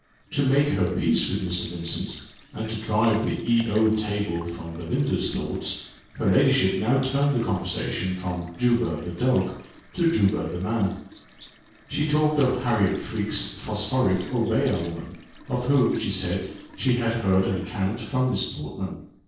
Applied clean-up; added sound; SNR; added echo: neural separator model SepFormer DNS4.